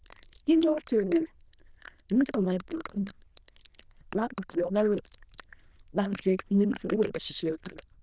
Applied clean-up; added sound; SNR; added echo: neural diffusion model UNIVERSE++.